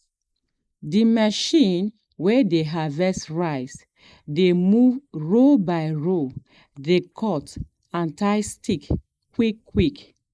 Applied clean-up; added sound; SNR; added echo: neural mask model Resemble Enhance denoiser.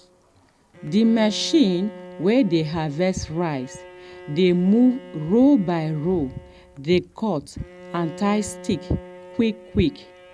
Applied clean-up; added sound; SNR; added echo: none; Bowed string instrument; 19 dB; none.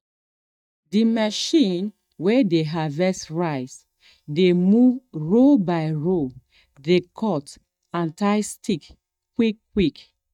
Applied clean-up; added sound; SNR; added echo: neural mask model DeepFilterNet 3.